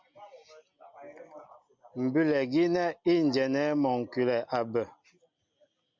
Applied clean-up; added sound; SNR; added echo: none; none; none; none.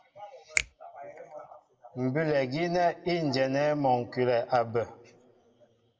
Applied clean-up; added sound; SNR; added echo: none; Finger snapping; 7 dB; reverberation time 0.7 s.